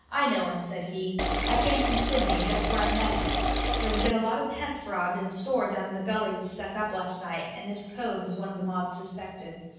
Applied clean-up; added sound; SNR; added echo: none; Liquid; -5 dB; reverberation time 1.1 s.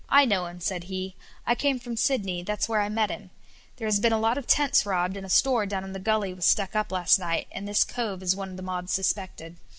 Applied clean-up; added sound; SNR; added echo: none; none; none; none.